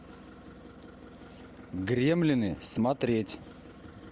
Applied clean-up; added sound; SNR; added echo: none; none; none; none.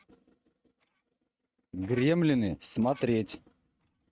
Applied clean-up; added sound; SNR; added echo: neural mask model RNNoise.